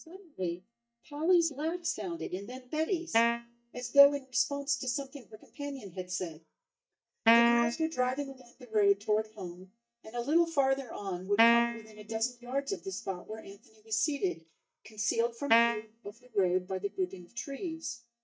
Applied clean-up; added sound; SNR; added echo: neural mask model DeepFilterNet 3.